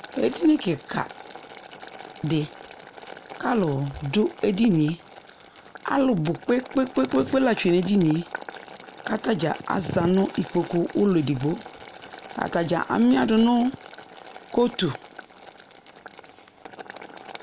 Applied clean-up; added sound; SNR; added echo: none; Boiling; 17 dB; none.